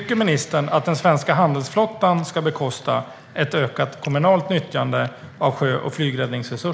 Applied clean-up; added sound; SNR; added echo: none; none; none; none.